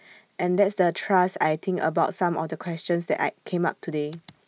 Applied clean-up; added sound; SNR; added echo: none; none; none; none.